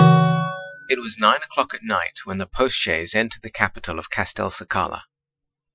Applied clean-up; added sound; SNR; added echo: classical method Wiener filter.